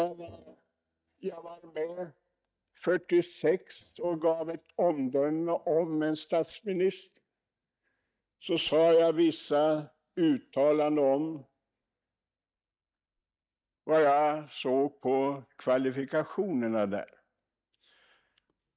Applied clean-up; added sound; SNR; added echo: neural mask model DeepFilterNet 3.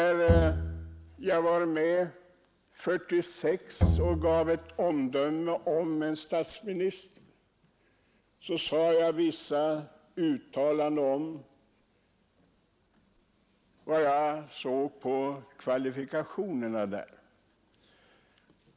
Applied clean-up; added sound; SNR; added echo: none; Bowed string instrument; 0 dB; none.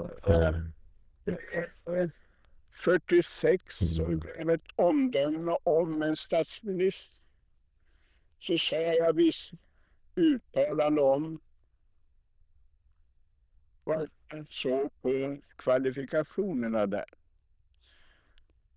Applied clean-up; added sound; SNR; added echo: neural diffusion model UNIVERSE++.